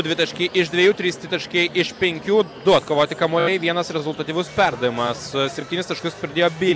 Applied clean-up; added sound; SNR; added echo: none; none; none; none.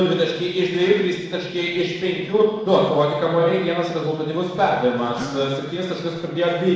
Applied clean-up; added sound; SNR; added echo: neural separator model SepFormer DNS4.